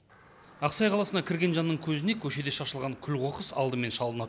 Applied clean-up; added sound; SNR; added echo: none; none; none; none.